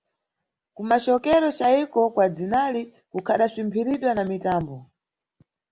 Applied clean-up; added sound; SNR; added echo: none; none; none; none.